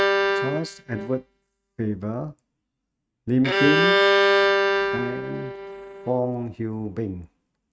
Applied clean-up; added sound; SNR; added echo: neural mask model RNNoise.